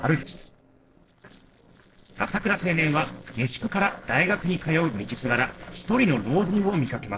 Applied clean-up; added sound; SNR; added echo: neural separator model SepFormer DNS4.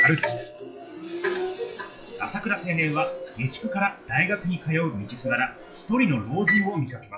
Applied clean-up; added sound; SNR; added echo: classical method WPE with log-MMSE.